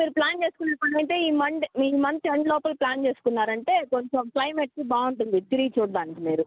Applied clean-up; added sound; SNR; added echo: none; none; none; none.